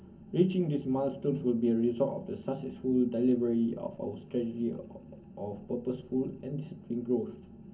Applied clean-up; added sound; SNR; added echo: none; none; none; reverberation time 0.3 s.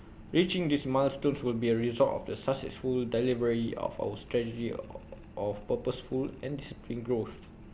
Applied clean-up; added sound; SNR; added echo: none; none; none; none.